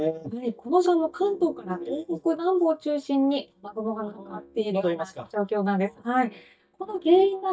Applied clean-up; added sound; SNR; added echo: neural mask model DeepFilterNet 3.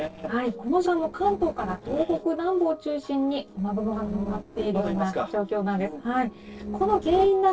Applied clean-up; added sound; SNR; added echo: neural separator model SepFormer DNS4.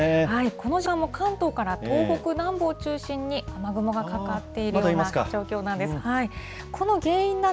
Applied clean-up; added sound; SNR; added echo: none; none; none; none.